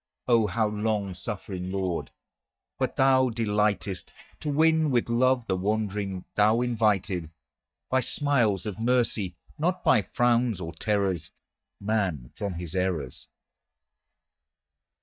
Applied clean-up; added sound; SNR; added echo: neural mask model DeepFilterNet 3.